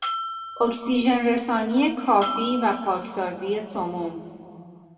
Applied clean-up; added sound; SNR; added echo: none; Bell; 10 dB; reverberation time 2.0 s.